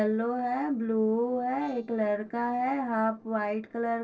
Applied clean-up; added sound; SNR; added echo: neural separator model SepFormer DNS4.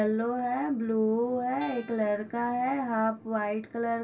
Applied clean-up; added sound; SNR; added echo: none; Guitar; 20 dB; reverberation time 0.2 s.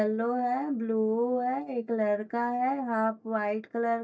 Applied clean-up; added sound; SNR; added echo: neural mask model DeepFilterNet 3.